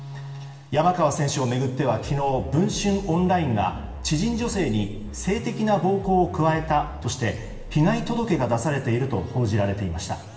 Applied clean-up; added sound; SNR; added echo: none; Musical instrument; 13 dB; reverberation time 1.1 s.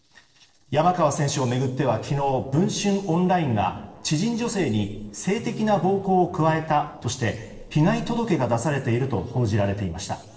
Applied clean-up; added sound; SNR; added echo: neural separator model SepFormer DNS4.